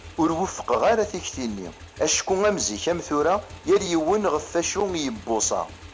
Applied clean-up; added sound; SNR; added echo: none; Motorcycle / Engine; 18 dB; none.